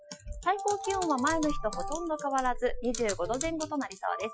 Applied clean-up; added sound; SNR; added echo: classical method Wiener filter.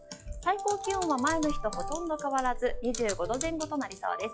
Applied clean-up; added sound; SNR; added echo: classical method log-MMSE.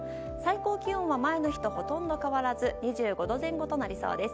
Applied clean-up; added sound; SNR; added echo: none; none; none; none.